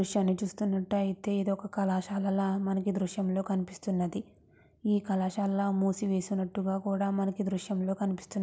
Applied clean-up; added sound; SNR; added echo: none; none; none; none.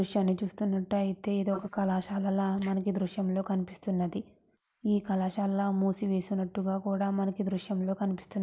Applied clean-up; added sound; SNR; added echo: neural mask model Resemble Enhance denoiser.